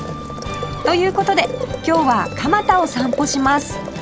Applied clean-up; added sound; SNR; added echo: none; Boiling; 10 dB; none.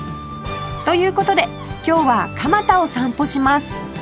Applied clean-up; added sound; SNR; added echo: none; none; none; none.